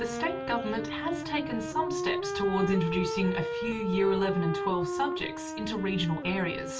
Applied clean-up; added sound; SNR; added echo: none; Wind instrument, woodwind instrument; 3 dB; reverberation time 0.2 s.